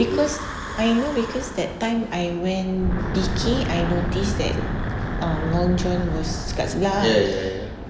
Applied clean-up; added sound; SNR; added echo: none; Wind / Breathing; 4 dB; none.